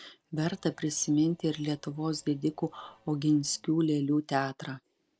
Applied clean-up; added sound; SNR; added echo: neural separator model SepFormer DNS4.